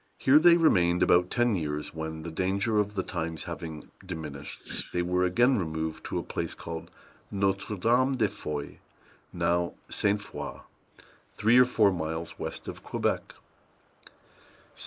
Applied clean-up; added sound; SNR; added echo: neural mask model Resemble Enhance denoiser.